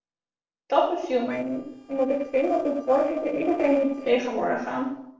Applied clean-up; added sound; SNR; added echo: neural separator model SepFormer DNS4.